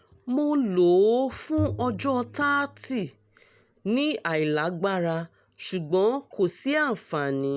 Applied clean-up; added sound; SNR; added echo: none; Bowed string instrument; 12 dB; none.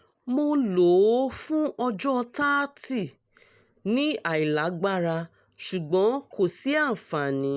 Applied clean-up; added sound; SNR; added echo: neural mask model Resemble Enhance denoiser.